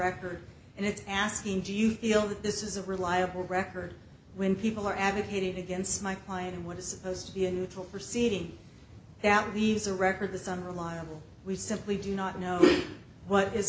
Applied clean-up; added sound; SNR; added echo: none; none; none; none.